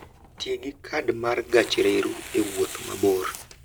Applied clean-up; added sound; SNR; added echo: none; Tearing; 15 dB; none.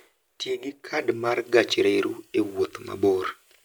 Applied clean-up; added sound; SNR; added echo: none; none; none; none.